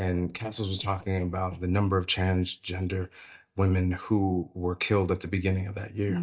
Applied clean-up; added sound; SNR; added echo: neural mask model DeepFilterNet 3.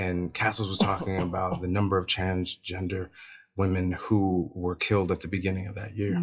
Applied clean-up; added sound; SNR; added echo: classical method WPE with log-MMSE.